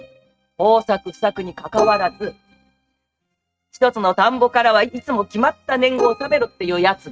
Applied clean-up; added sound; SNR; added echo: neural mask model RNNoise.